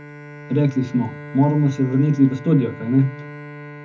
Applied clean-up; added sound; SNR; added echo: none; Bowed string instrument; 16 dB; reverberation time 0.3 s.